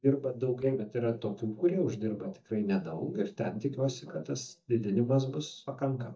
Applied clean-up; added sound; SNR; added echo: neural mask model DeepFilterNet 3.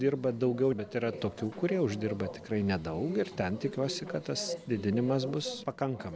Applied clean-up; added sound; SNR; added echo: none; none; none; none.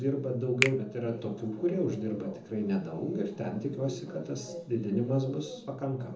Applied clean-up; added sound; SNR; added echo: none; Finger snapping; 6 dB; reverberation time 0.6 s.